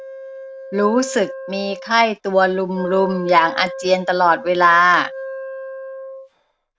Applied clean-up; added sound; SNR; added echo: none; Wind instrument, woodwind instrument; 13 dB; none.